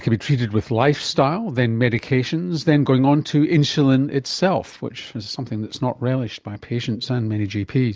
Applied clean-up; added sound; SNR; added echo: none; none; none; none.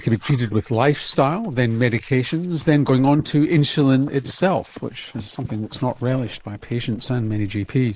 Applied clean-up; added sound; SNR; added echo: neural mask model Resemble Enhance denoiser.